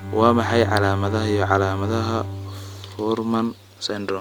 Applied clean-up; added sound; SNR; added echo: none; Bowed string instrument; 6 dB; none.